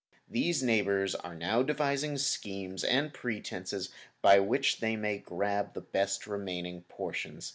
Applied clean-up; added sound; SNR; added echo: none; none; none; none.